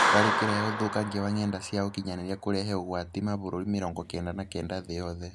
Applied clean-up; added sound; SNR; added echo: none; Clapping; 3 dB; none.